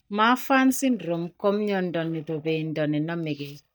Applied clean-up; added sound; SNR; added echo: neural mask model DeepFilterNet 3.